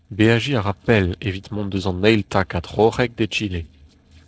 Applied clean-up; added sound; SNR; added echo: neural separator model SepFormer DNS4.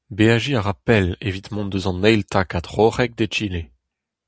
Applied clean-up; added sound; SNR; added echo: none; none; none; none.